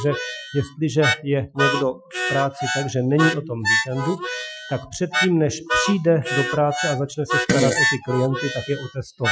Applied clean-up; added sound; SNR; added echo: classical method Wiener filter.